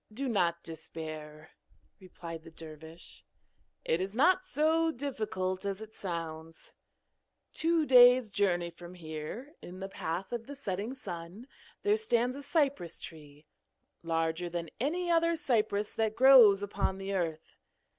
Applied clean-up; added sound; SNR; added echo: none; none; none; none.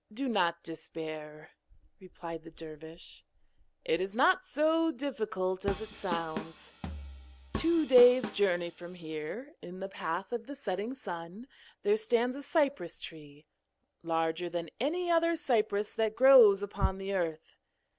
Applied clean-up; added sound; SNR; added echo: none; Drum kit; 10 dB; none.